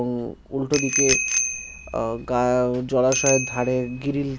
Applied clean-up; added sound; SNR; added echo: none; Bicycle bell; 5 dB; none.